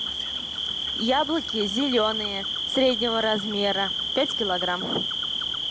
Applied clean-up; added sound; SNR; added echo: none; Cricket; 2 dB; none.